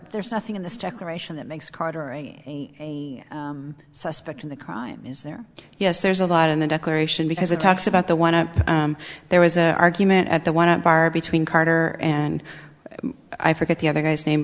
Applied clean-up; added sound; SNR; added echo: none; none; none; none.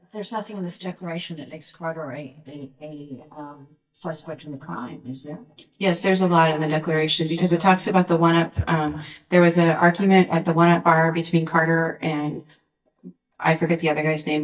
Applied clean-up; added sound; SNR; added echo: neural mask model DeepFilterNet 3.